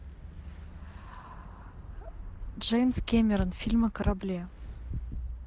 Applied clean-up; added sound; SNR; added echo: none; none; none; none.